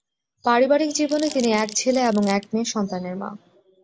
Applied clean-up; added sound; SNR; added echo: none; Crumpling, crinkling; 17 dB; none.